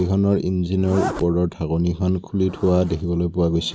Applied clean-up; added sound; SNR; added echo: none; Zipper (clothing); 15 dB; none.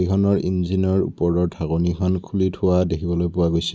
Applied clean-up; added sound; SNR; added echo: none; none; none; none.